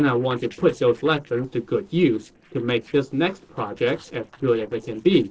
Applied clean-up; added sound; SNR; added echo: neural separator model SepFormer DNS4.